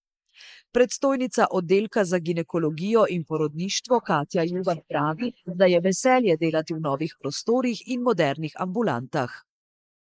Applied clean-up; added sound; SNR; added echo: neural mask model Resemble Enhance denoiser.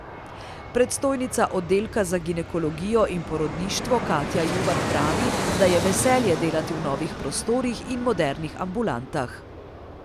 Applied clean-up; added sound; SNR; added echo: none; Fixed-wing aircraft, airplane; 5 dB; none.